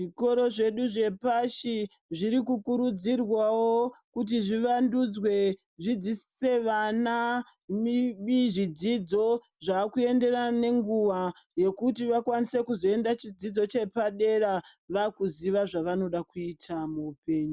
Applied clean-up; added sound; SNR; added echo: none; none; none; none.